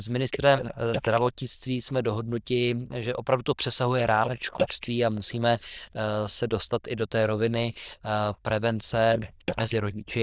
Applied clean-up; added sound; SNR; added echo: neural diffusion model UNIVERSE++.